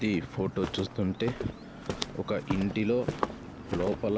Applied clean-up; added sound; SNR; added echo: none; Walk, footsteps; 6 dB; none.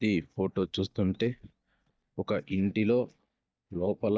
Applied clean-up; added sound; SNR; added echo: neural mask model DeepFilterNet 3.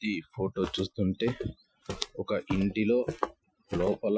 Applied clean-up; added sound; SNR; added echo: classical method Wiener filter.